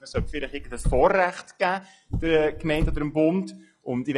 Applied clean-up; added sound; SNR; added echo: classical method log-MMSE.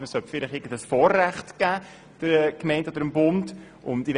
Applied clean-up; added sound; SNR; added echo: none; none; none; none.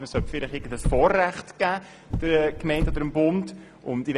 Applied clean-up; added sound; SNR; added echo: none; Car; 3 dB; none.